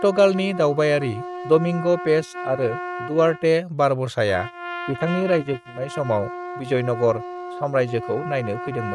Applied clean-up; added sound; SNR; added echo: neural mask model RNNoise.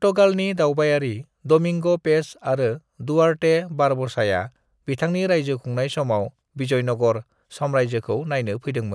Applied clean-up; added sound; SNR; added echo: none; none; none; none.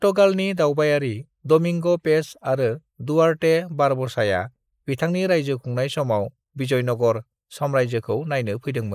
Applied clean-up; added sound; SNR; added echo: neural mask model Resemble Enhance denoiser.